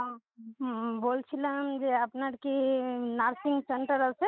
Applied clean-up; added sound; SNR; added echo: neural mask model Resemble Enhance denoiser.